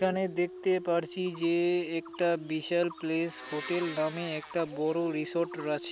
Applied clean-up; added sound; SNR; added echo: none; Domestic sounds, home sounds + Dog; 15 dB; none.